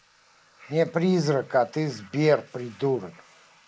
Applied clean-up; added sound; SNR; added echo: neural mask model Resemble Enhance denoiser.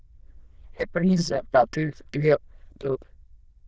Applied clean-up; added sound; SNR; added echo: neural diffusion model UNIVERSE++.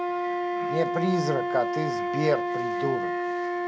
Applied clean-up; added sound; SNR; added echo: none; Wind instrument, woodwind instrument; -1 dB; none.